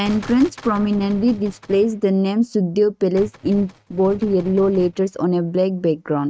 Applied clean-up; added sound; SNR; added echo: neural mask model RNNoise.